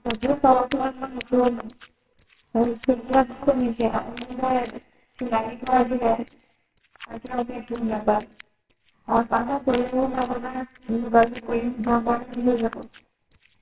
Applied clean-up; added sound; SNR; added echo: neural separator model SepFormer WHAMR!.